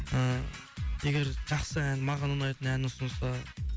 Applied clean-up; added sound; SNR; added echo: none; none; none; none.